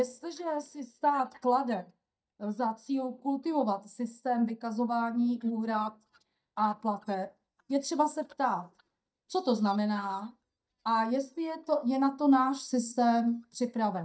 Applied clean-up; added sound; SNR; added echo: neural mask model DeepFilterNet 3.